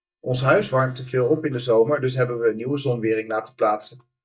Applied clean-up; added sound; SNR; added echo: neural mask model DeepFilterNet 3.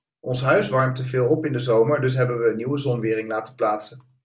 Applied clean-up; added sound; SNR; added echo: none; none; none; none.